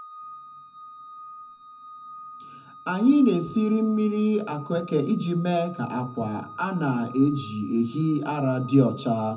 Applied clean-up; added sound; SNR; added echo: none; Organ; 18 dB; reverberation time 0.3 s.